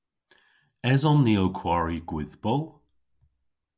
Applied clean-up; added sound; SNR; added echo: none; none; none; none.